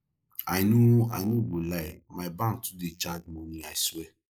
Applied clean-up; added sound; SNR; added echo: neural mask model Resemble Enhance denoiser.